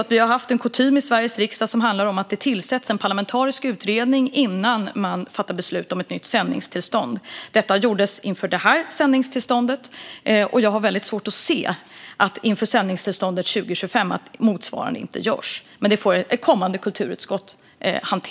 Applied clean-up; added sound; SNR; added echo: none; none; none; none.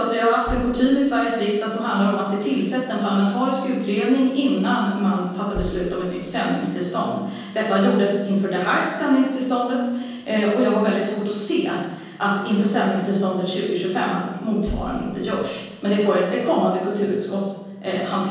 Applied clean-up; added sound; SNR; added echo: none; Knock; 17 dB; reverberation time 1.3 s.